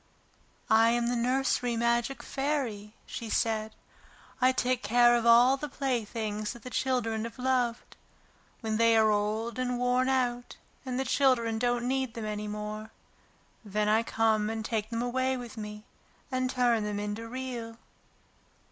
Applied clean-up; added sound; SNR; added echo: none; none; none; none.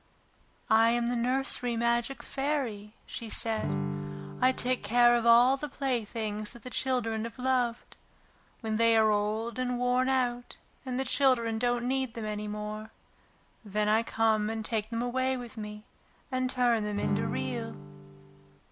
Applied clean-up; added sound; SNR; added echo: none; Acoustic guitar / Strum; 6 dB; none.